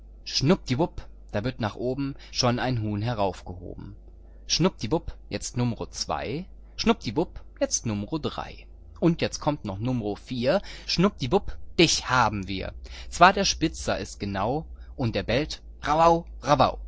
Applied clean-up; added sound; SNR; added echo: none; none; none; none.